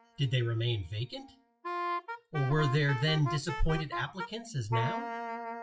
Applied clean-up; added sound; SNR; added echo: classical method WPE with log-MMSE.